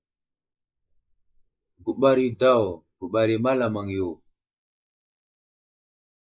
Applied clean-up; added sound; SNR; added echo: neural mask model Resemble Enhance denoiser.